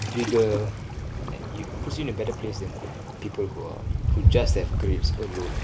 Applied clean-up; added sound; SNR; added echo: none; Waves, surf; -3 dB; none.